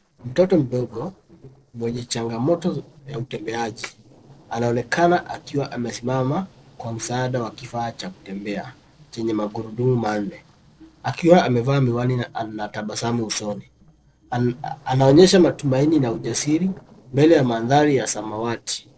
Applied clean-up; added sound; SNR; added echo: neural separator model SepFormer DNS4.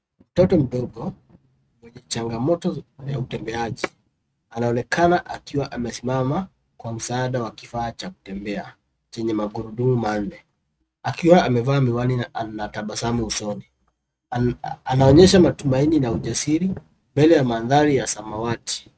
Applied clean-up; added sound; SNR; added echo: neural mask model RNNoise.